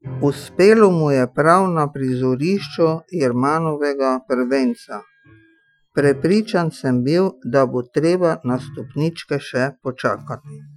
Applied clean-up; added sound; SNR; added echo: classical method Wiener filter.